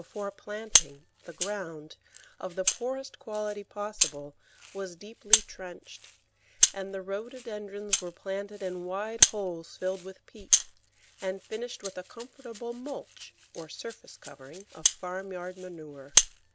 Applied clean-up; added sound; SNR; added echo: none; Rattle (instrument); -5 dB; none.